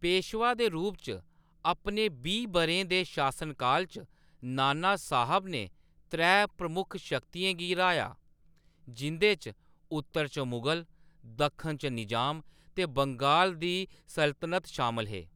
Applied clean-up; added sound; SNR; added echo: none; none; none; none.